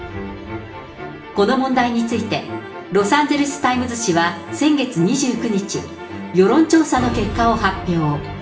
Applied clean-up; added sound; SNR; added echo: none; none; none; reverberation time 0.6 s.